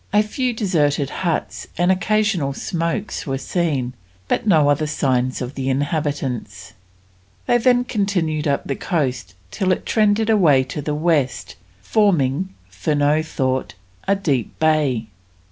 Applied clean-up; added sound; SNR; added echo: none; none; none; none.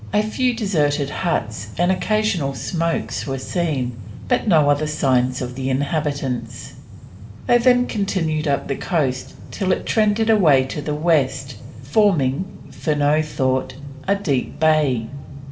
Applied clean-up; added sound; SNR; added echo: none; Train; 15 dB; reverberation time 1.6 s.